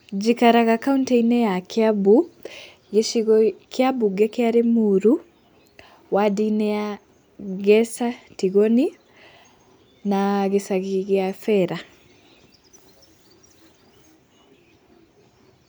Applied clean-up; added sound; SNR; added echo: none; none; none; none.